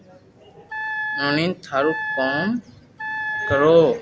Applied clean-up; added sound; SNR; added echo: none; Wind instrument, woodwind instrument; 6 dB; none.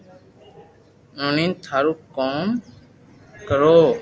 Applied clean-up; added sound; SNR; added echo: none; none; none; none.